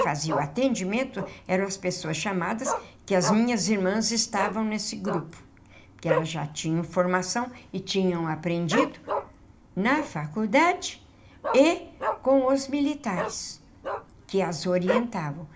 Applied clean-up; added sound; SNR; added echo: none; Dog; 8 dB; reverberation time 0.4 s.